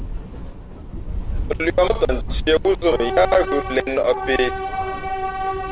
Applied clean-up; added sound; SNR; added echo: none; Subway, metro, underground / Train; 4 dB; none.